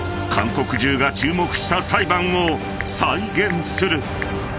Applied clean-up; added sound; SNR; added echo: none; Telephone / Typing; 15 dB; none.